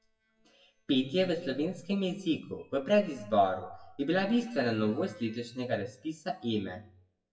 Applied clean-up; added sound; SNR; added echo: classical method WPE with log-MMSE.